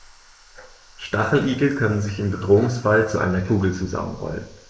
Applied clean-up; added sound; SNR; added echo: neural mask model Resemble Enhance denoiser.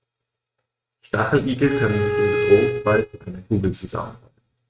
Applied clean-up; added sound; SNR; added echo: neural mask model RNNoise.